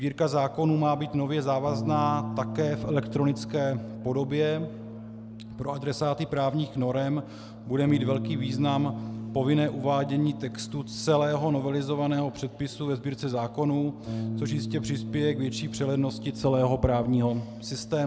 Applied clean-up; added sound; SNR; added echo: none; Bass guitar; 9 dB; none.